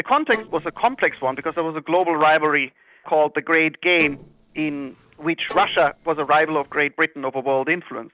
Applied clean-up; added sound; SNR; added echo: neural separator model SepFormer DNS4.